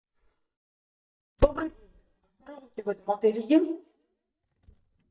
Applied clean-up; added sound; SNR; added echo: neural mask model DeepFilterNet 3.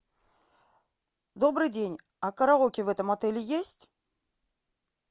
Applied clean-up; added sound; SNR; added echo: none; none; none; none.